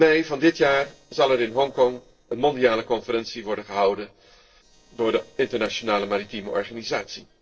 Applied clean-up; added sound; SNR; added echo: neural separator model SepFormer DNS4.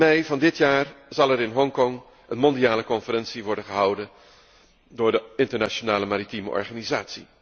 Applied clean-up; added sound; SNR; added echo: none; none; none; none.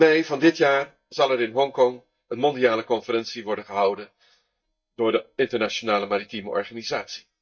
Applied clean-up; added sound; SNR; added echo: neural mask model DeepFilterNet 3.